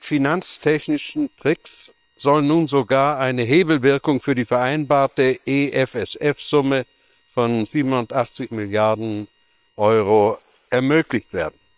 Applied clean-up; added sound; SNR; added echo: neural separator model SepFormer WHAM!.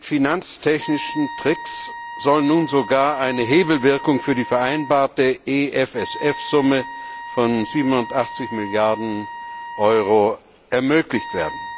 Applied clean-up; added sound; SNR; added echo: none; Wind instrument, woodwind instrument; 13 dB; none.